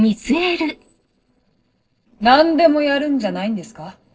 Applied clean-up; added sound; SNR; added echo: neural separator model SepFormer DNS4.